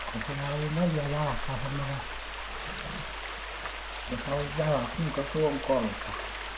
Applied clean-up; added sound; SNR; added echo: none; Stream; 5 dB; none.